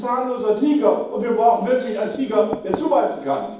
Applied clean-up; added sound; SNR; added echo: none; Writing; 17 dB; reverberation time 1.2 s.